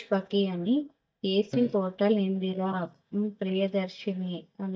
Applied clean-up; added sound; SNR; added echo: neural mask model DeepFilterNet 3.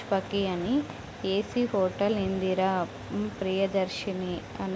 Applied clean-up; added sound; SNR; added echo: none; none; none; none.